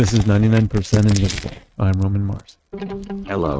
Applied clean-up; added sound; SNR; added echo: neural mask model RNNoise.